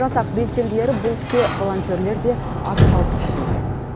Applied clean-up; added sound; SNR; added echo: none; Sliding door; -1 dB; none.